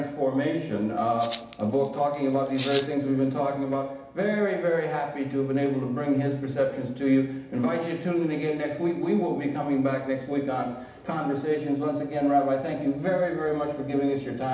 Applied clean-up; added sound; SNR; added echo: none; Rattle (instrument); 7 dB; reverberation time 0.8 s.